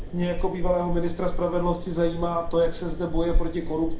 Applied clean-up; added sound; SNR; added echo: none; Fire; 1 dB; reverberation time 0.5 s.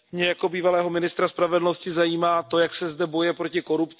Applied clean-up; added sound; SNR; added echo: none; none; none; none.